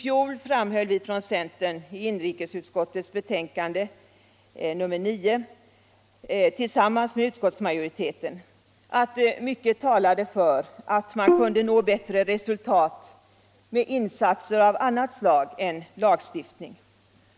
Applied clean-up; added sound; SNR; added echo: none; Bowed string instrument; 0 dB; none.